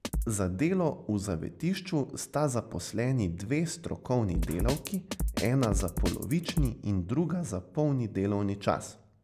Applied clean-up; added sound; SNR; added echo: none; Drum kit; 7 dB; none.